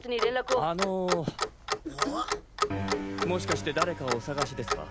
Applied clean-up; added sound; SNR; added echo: none; Clock; 2 dB; none.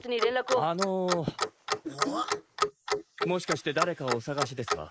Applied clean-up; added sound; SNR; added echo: neural mask model Resemble Enhance denoiser.